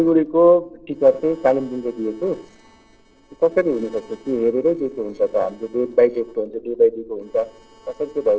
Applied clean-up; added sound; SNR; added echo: neural separator model SepFormer DNS4.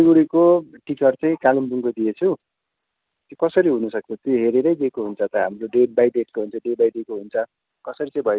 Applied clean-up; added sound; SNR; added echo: none; none; none; none.